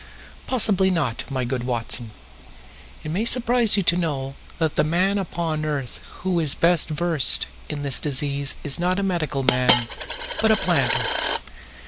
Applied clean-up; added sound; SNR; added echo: none; Coin (dropping); -1 dB; none.